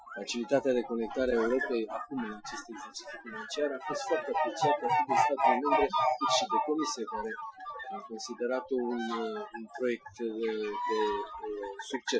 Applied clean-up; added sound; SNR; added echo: classical method Wiener filter.